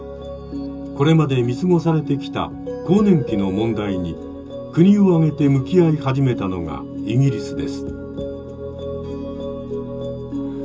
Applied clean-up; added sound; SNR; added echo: none; none; none; reverberation time 0.2 s.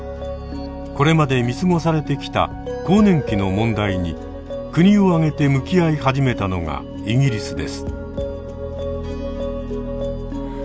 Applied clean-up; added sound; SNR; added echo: none; none; none; none.